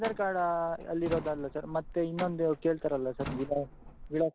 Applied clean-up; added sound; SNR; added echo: none; Truck; 13 dB; none.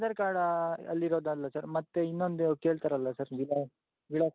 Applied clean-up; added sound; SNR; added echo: none; none; none; none.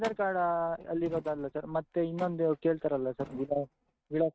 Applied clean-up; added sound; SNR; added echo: neural mask model RNNoise.